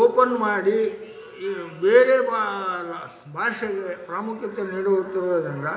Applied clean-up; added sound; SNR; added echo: none; none; none; reverberation time 0.8 s.